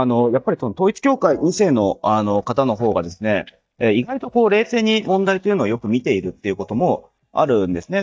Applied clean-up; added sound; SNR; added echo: neural mask model DeepFilterNet 3.